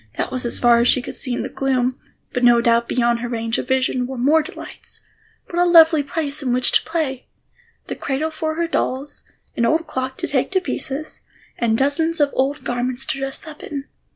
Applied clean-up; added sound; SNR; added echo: none; none; none; none.